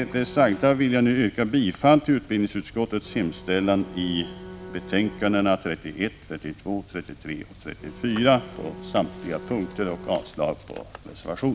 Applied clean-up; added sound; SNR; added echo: none; Bowed string instrument; 18 dB; none.